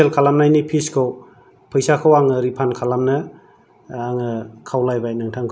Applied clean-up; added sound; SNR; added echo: none; none; none; none.